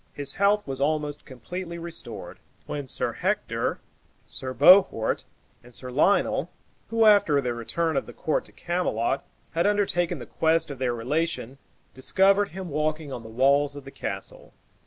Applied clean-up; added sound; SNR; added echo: none; none; none; none.